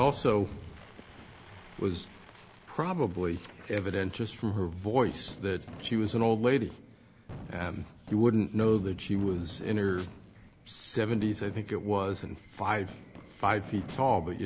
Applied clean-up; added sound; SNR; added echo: none; Snare drum + Fireworks; 17 dB; none.